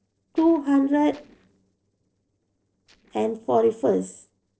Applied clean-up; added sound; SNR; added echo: neural separator model SepFormer DNS4.